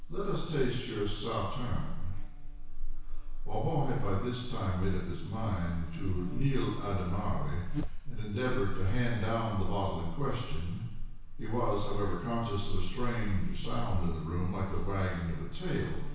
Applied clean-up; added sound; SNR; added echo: none; Buzz; -2 dB; reverberation time 1.1 s.